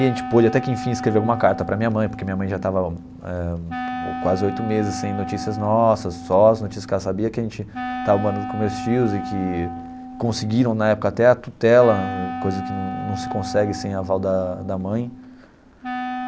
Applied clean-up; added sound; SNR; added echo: none; Wind instrument, woodwind instrument; 9 dB; none.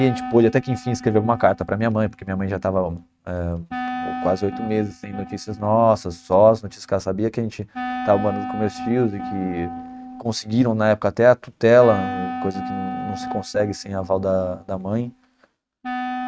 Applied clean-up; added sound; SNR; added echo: neural mask model RNNoise.